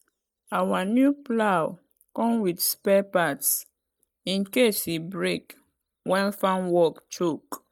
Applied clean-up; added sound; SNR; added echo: neural mask model DeepFilterNet 3.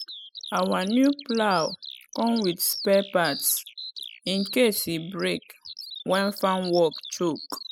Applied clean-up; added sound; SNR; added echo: classical method spectral subtraction.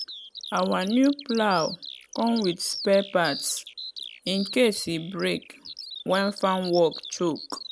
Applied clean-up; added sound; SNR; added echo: none; Bird vocalization, bird call, bird song; 12 dB; none.